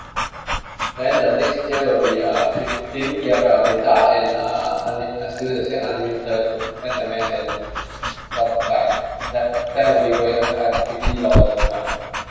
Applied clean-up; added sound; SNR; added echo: none; Dog / Breathing; 6 dB; reverberation time 1.2 s.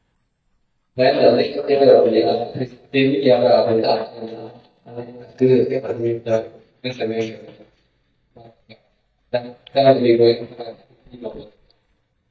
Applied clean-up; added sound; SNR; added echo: neural mask model DeepFilterNet 3.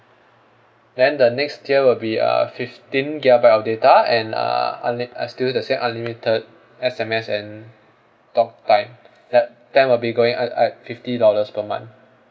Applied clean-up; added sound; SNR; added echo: none; none; none; none.